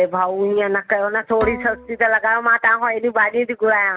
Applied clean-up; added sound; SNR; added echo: none; Bowed string instrument; 17 dB; none.